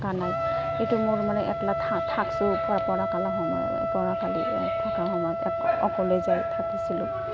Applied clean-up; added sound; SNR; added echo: none; Trumpet; 0 dB; none.